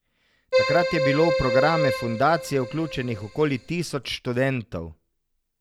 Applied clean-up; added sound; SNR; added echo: none; Keyboard (musical); 1 dB; none.